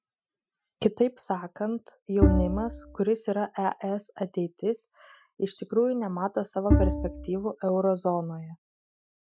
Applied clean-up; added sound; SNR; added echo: classical method Wiener filter.